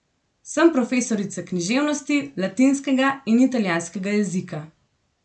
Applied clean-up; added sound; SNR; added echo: none; none; none; none.